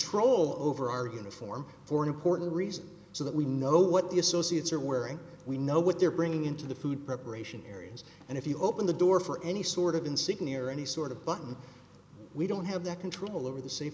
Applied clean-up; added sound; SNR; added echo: none; none; none; none.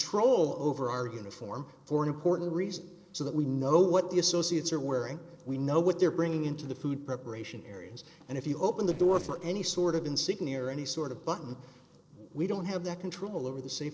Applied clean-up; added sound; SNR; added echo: neural separator model SepFormer DNS4.